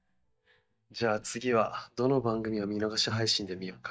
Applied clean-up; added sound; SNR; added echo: neural mask model DeepFilterNet 3.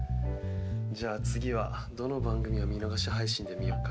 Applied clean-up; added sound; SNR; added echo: none; Bass guitar; -3 dB; none.